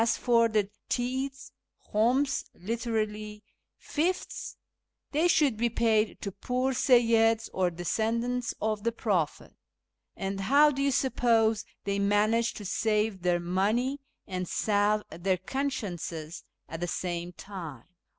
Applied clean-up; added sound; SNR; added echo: none; none; none; none.